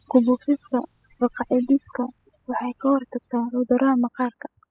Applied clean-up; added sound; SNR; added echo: classical method spectral subtraction.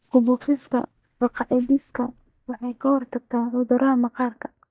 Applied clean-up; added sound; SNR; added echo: neural mask model DeepFilterNet 3.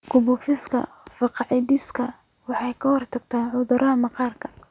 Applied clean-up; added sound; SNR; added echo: none; none; none; none.